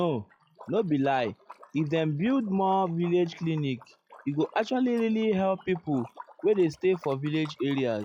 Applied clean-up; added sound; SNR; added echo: classical method log-MMSE.